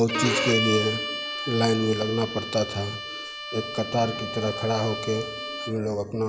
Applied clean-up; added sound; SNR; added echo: none; Bowed string instrument; 5 dB; none.